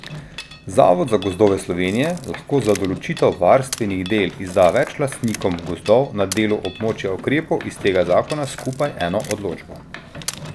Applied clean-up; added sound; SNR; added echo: none; Camera + Mechanisms; 14 dB; none.